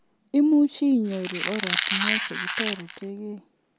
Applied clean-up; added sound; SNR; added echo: none; Squeak; 0 dB; none.